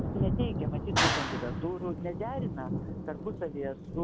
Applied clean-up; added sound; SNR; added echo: none; Thunder + Clapping; -4 dB; none.